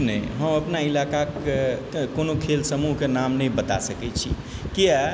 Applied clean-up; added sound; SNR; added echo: none; none; none; none.